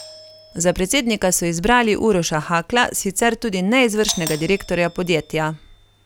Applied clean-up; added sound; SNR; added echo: none; Doorbell; 19 dB; none.